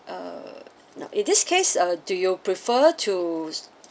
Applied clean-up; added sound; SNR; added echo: none; none; none; none.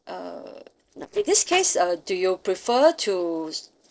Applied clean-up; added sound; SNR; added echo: neural separator model SepFormer DNS4.